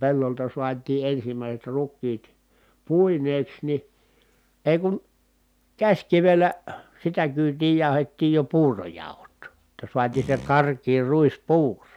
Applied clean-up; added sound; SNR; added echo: none; Fart; 14 dB; none.